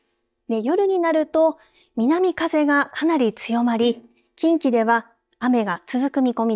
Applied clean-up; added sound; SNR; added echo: neural mask model DeepFilterNet 3.